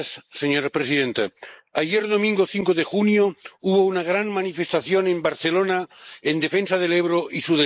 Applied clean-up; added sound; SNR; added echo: neural mask model Resemble Enhance denoiser.